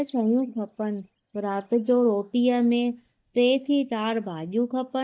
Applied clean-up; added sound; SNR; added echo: neural mask model DeepFilterNet 3.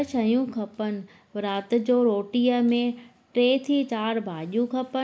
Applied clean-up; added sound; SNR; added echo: none; none; none; none.